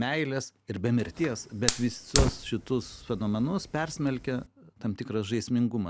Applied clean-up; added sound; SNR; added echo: none; Fire; 4 dB; none.